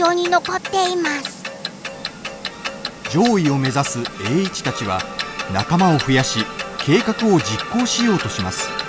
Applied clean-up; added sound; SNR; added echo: none; Clock; 10 dB; none.